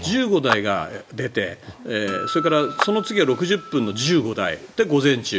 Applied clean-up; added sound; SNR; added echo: none; Acoustic guitar + Clapping; 8 dB; none.